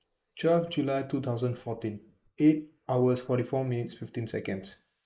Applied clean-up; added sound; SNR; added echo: neural mask model Resemble Enhance denoiser.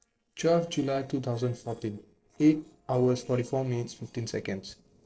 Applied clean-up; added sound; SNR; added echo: neural separator model SepFormer DNS4.